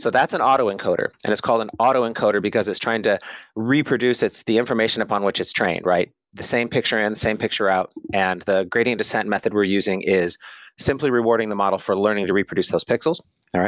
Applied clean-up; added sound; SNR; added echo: none; none; none; none.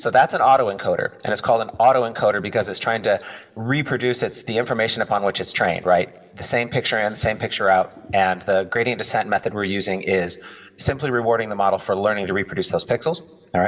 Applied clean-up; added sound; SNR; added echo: none; none; none; reverberation time 0.5 s.